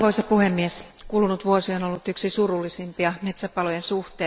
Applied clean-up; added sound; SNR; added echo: none; none; none; none.